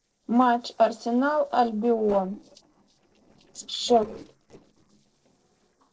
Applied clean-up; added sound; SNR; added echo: neural separator model SepFormer DNS4.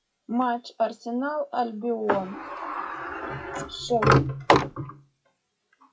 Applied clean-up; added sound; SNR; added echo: classical method WPE with log-MMSE.